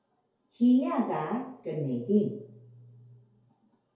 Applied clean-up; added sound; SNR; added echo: none; none; none; reverberation time 2.3 s.